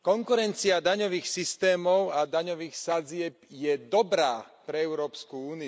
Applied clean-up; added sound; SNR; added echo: neural mask model Resemble Enhance denoiser.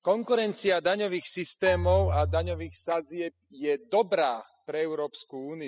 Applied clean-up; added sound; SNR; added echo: classical method spectral subtraction.